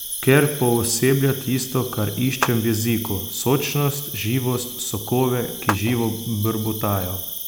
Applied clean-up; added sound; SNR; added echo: none; Cricket + Clapping; 9 dB; none.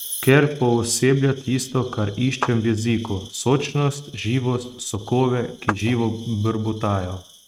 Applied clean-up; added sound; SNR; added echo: neural mask model RNNoise.